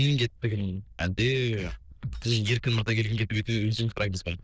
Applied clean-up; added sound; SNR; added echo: neural diffusion model UNIVERSE++.